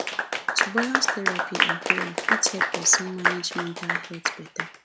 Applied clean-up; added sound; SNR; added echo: none; Applause / Clapping; -3 dB; none.